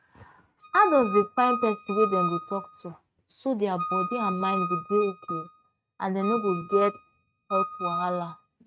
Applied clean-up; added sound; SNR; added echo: neural mask model RNNoise.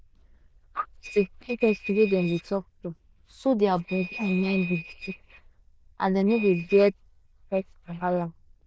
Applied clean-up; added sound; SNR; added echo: neural diffusion model UNIVERSE++.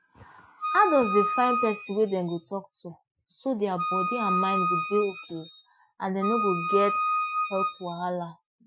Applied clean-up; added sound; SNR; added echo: classical method Wiener filter.